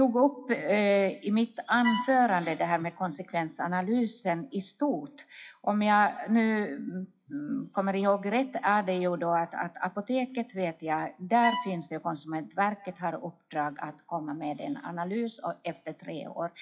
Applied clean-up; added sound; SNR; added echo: classical method WPE with log-MMSE.